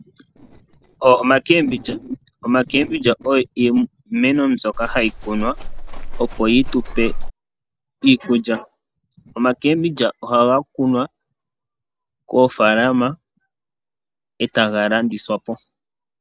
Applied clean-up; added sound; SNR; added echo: neural separator model SepFormer DNS4.